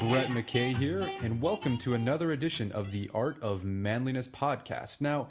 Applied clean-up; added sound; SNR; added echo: none; none; none; none.